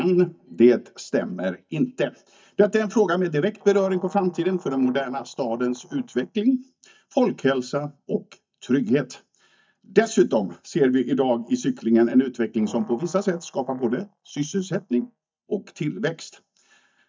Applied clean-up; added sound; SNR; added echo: neural mask model DeepFilterNet 3.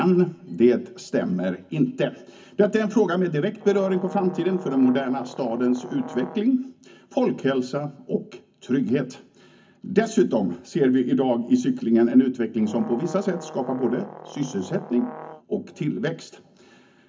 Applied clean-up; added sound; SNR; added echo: none; Brass instrument; 16 dB; reverberation time 0.3 s.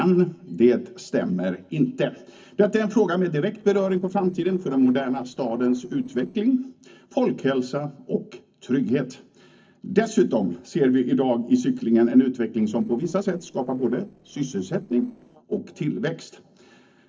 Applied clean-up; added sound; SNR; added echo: neural separator model SepFormer DNS4.